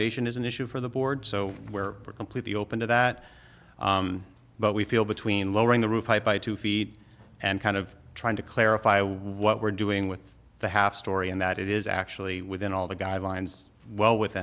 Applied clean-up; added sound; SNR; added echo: none; none; none; none.